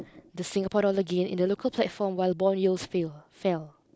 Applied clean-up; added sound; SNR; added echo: none; none; none; none.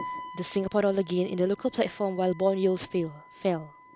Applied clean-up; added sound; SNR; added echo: none; Wind instrument, woodwind instrument; 17 dB; none.